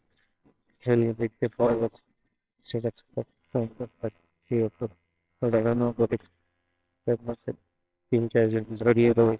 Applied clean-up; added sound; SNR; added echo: neural separator model SepFormer WHAMR!.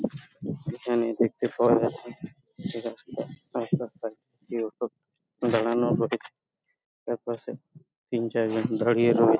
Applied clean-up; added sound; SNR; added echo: none; none; none; none.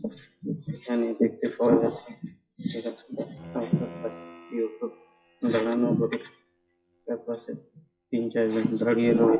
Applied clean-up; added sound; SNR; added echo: classical method WPE with log-MMSE.